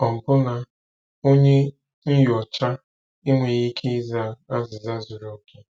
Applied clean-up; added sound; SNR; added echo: none; none; none; none.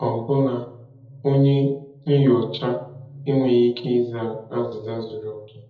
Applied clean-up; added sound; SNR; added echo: none; none; none; reverberation time 0.8 s.